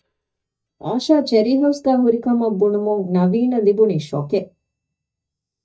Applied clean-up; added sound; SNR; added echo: neural mask model DeepFilterNet 3.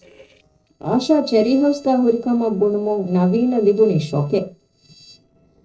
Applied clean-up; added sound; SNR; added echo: neural separator model SepFormer DNS4.